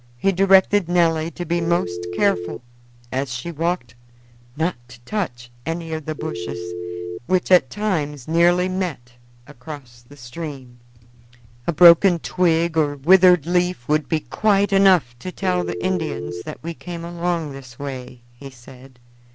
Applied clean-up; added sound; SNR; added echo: none; Telephone; 6 dB; none.